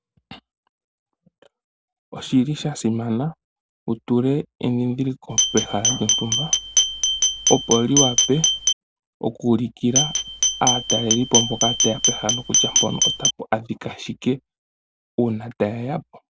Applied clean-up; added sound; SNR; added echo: none; Glass; -4 dB; none.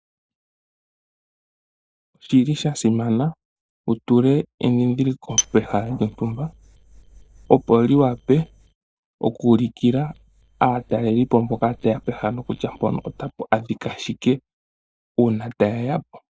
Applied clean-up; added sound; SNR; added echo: neural mask model DeepFilterNet 3.